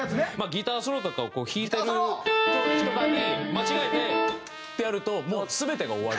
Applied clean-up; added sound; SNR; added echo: none; Trumpet; 17 dB; none.